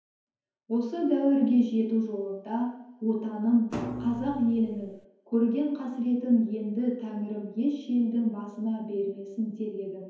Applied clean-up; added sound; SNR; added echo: none; Thump, thud; 9 dB; reverberation time 0.9 s.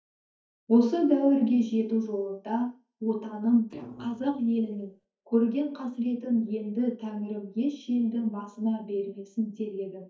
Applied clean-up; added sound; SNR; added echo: neural mask model DeepFilterNet 3.